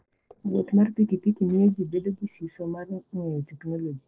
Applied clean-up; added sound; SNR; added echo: neural separator model SepFormer DNS4.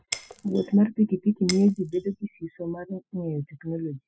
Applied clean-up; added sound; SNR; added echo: classical method spectral subtraction.